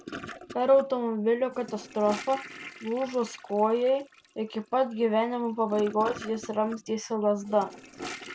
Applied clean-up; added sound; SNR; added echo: none; Toilet flush / Gurgling; 16 dB; none.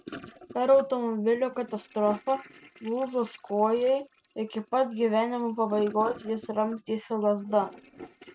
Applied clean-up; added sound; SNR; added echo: neural mask model RNNoise.